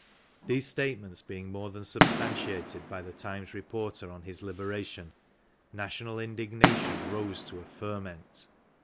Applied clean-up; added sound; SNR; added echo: none; Fireworks; -3 dB; none.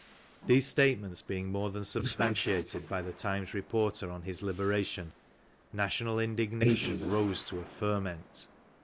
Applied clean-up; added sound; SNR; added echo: neural mask model Resemble Enhance denoiser.